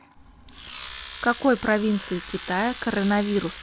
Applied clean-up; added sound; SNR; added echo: none; Domestic sounds, home sounds; 13 dB; none.